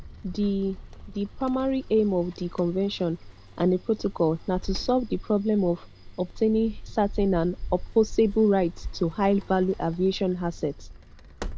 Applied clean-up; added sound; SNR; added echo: none; Sliding door; 12 dB; none.